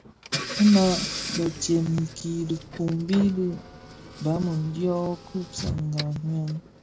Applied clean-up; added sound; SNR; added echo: none; Engine / Car; 10 dB; none.